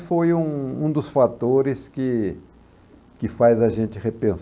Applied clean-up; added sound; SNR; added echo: none; none; none; none.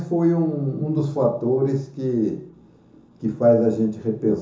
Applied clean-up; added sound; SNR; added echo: none; none; none; reverberation time 0.7 s.